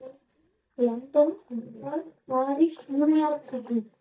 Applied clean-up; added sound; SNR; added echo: neural mask model DeepFilterNet 3.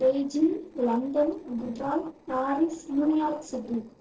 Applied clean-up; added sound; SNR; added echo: neural separator model SepFormer DNS4.